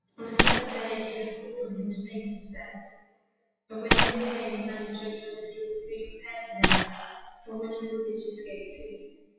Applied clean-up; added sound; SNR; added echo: classical method WPE with log-MMSE.